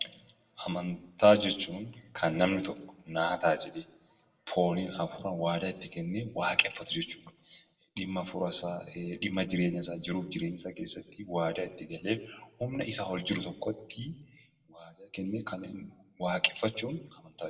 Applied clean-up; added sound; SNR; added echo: none; none; none; reverberation time 0.5 s.